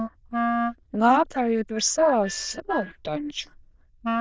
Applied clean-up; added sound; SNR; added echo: neural diffusion model UNIVERSE++.